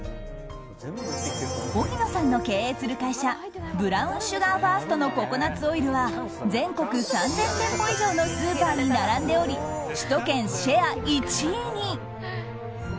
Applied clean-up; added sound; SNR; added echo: none; none; none; none.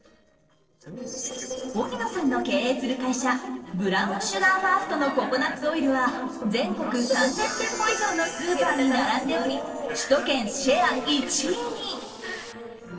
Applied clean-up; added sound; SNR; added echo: neural separator model SepFormer DNS4.